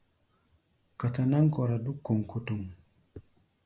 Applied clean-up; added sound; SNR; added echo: none; none; none; none.